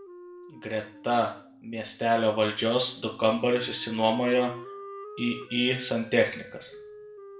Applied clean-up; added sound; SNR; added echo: none; Wind instrument, woodwind instrument; 17 dB; reverberation time 0.4 s.